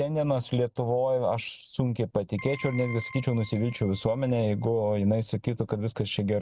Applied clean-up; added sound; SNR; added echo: none; Keyboard (musical); 16 dB; none.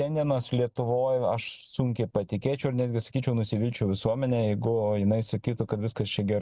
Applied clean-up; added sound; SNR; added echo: none; none; none; none.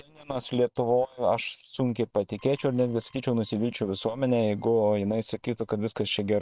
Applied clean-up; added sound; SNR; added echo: neural separator model SepFormer WHAM!.